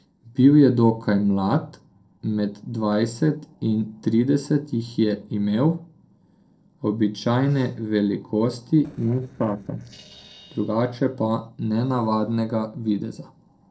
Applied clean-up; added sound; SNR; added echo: neural separator model SepFormer DNS4.